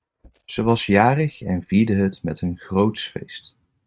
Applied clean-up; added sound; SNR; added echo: neural mask model RNNoise.